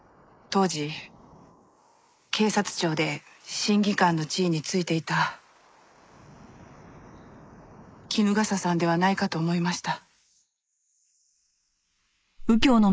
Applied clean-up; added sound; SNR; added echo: neural mask model Resemble Enhance denoiser.